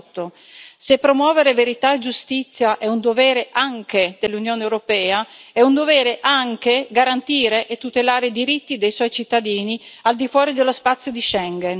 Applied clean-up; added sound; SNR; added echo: none; none; none; none.